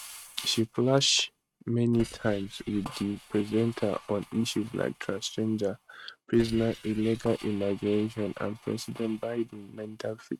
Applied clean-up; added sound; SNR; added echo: neural mask model RNNoise.